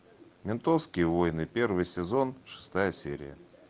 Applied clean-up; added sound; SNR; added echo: none; none; none; none.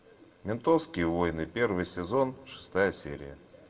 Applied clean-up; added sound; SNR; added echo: none; none; none; reverberation time 0.5 s.